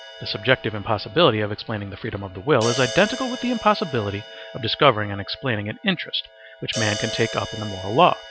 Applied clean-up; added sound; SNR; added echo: none; Crash cymbal; 12 dB; none.